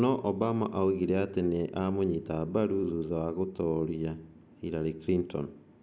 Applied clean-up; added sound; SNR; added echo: none; none; none; none.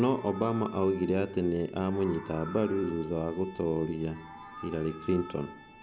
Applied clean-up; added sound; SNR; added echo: none; Meow + Organ; 17 dB; none.